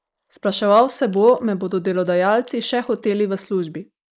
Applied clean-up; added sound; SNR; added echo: neural mask model Resemble Enhance denoiser.